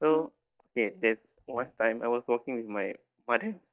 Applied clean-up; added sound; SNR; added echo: neural mask model DeepFilterNet 3.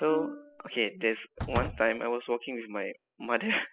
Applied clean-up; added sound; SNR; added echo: classical method spectral subtraction.